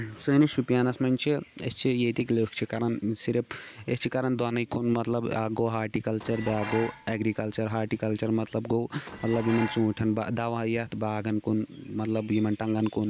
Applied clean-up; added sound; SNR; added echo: none; Dishes, pots, and pans; 15 dB; none.